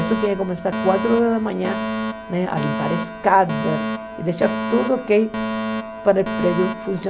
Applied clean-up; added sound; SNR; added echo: none; Alarm; 5 dB; none.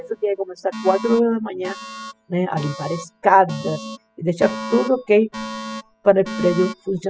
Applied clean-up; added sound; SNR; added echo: classical method spectral subtraction.